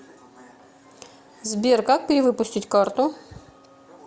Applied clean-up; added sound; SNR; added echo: none; none; none; none.